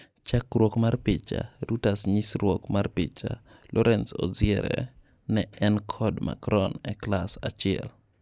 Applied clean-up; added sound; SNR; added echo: none; none; none; none.